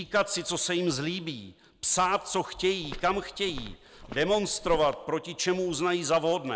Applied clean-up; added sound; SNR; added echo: none; Walk, footsteps; 14 dB; none.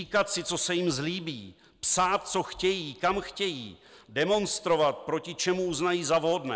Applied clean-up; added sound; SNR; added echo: none; none; none; none.